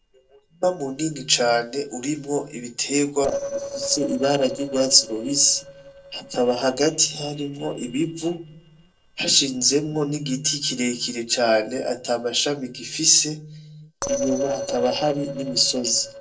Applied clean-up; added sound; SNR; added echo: neural separator model SepFormer DNS4.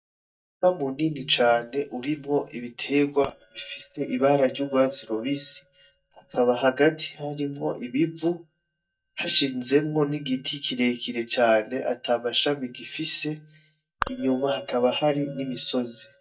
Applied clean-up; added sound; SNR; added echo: neural mask model DeepFilterNet 3.